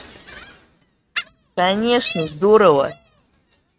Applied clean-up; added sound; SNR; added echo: neural mask model RNNoise.